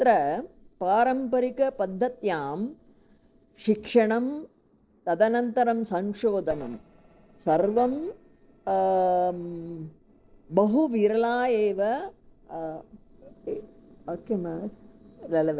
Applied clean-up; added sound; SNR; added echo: neural separator model SepFormer DNS4.